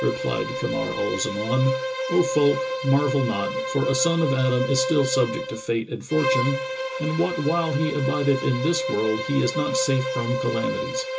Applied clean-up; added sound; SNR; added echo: none; Bowed string instrument; 4 dB; reverberation time 0.2 s.